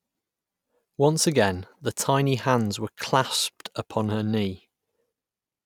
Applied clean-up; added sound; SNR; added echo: none; none; none; none.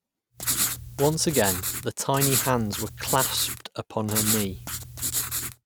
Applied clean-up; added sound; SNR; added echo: none; Writing; 1 dB; none.